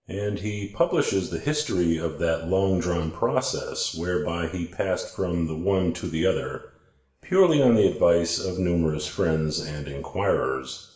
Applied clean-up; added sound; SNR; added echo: none; none; none; reverberation time 0.7 s.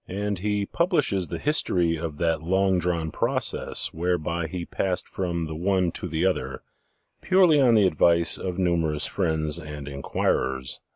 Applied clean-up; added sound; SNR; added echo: none; none; none; none.